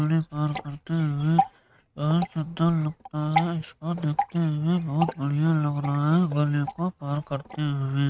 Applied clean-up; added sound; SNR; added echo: neural mask model RNNoise.